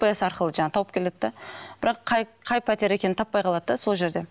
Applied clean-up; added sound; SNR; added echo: none; none; none; none.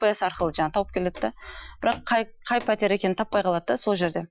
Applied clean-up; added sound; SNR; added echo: classical method Wiener filter.